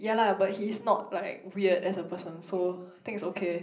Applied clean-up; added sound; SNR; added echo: none; none; none; reverberation time 0.5 s.